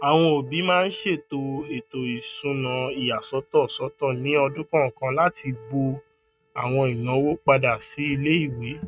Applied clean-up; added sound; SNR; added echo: neural mask model RNNoise.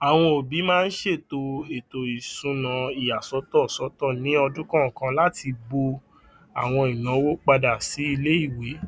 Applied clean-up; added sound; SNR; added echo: none; none; none; none.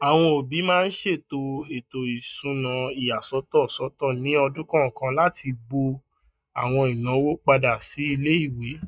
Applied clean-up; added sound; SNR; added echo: neural mask model DeepFilterNet 3.